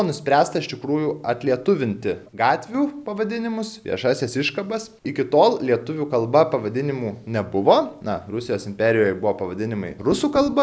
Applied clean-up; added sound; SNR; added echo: none; none; none; none.